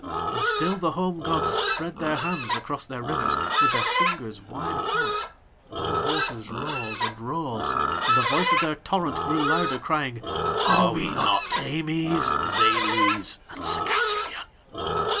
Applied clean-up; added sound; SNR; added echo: none; Livestock, farm animals, working animals; -2 dB; none.